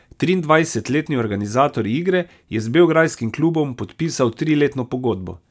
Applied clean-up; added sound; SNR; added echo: none; none; none; none.